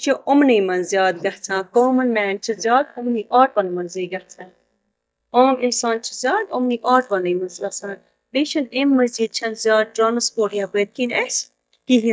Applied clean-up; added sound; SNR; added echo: neural mask model DeepFilterNet 3.